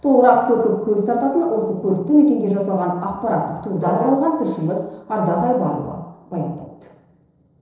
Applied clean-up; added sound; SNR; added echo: neural separator model SepFormer DNS4.